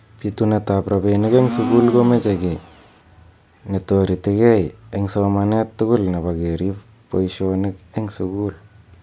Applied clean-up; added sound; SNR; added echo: none; Domestic sounds, home sounds; 8 dB; none.